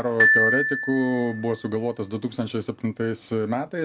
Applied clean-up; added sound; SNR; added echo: none; Glockenspiel; 0 dB; none.